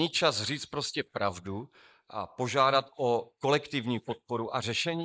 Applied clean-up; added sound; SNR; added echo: neural mask model Resemble Enhance denoiser.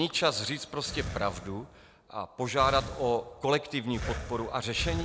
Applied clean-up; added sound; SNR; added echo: none; Breathing; 9 dB; none.